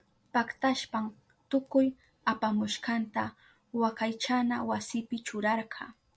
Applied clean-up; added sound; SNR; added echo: none; none; none; none.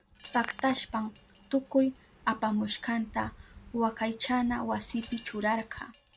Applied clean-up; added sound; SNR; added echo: none; Wind chime + Hands; 18 dB; none.